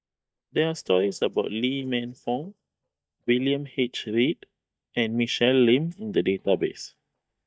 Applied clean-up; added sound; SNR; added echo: neural mask model DeepFilterNet 3.